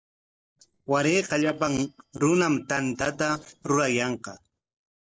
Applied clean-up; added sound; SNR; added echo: neural separator model SepFormer DNS4.